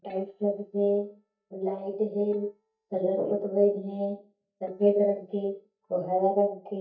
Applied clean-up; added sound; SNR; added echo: neural mask model DeepFilterNet 3.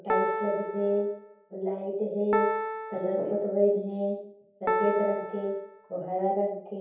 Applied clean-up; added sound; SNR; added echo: none; Piano; 4 dB; reverberation time 0.7 s.